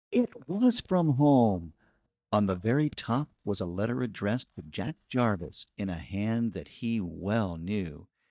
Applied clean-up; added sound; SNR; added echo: neural mask model DeepFilterNet 3.